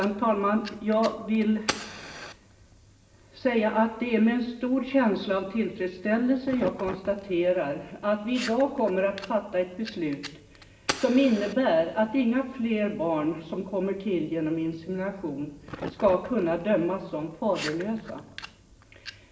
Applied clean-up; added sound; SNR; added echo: none; Fire; 15 dB; reverberation time 1.0 s.